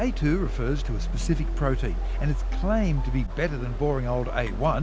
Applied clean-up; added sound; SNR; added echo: none; Mechanisms; 0 dB; none.